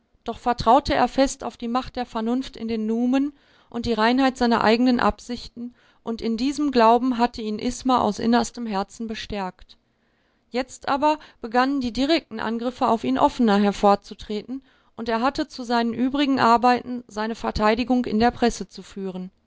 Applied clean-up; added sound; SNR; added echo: none; none; none; none.